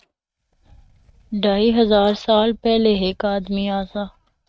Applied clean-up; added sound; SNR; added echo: neural mask model RNNoise.